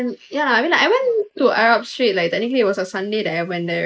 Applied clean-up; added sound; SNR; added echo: neural mask model Resemble Enhance denoiser.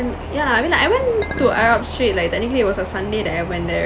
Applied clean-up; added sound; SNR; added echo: none; Chink, clink; 14 dB; none.